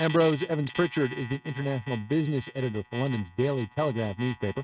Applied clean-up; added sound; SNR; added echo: neural mask model RNNoise.